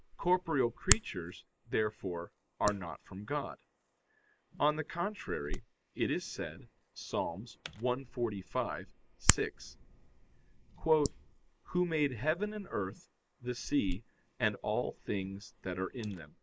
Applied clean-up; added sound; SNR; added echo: neural mask model Resemble Enhance denoiser.